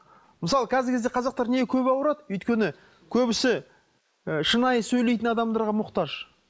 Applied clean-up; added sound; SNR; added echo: neural mask model Resemble Enhance denoiser.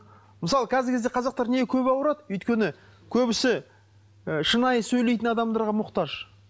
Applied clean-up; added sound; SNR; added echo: none; none; none; none.